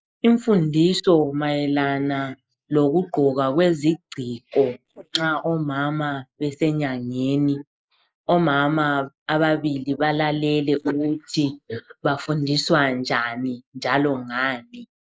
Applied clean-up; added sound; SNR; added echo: neural mask model Resemble Enhance denoiser.